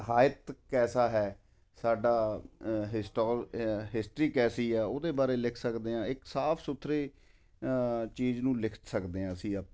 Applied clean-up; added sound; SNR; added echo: none; none; none; none.